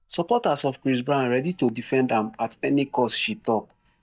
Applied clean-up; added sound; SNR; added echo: neural mask model DeepFilterNet 3.